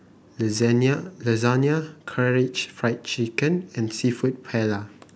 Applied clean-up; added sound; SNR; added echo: none; none; none; none.